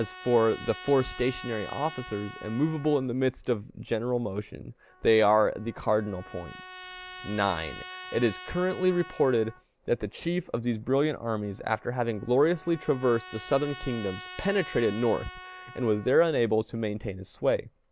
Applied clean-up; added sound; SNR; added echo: none; Trumpet; 17 dB; none.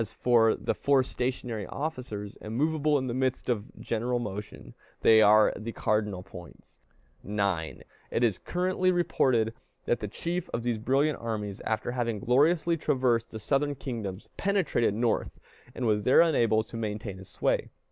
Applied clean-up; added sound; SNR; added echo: none; none; none; none.